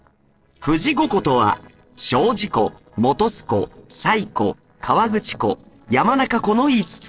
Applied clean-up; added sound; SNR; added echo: neural separator model SepFormer DNS4.